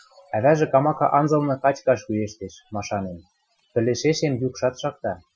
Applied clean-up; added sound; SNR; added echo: classical method Wiener filter.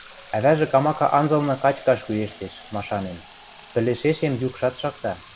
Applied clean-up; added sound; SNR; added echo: none; Fill (with liquid); 20 dB; none.